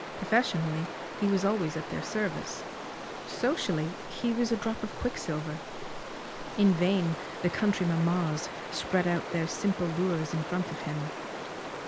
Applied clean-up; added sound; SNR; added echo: none; Stream; 8 dB; none.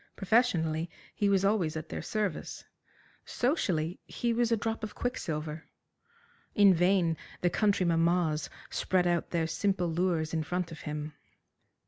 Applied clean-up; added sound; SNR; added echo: none; none; none; none.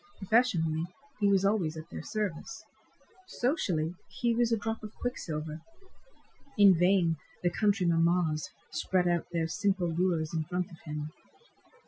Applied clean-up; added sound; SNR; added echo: classical method Wiener filter.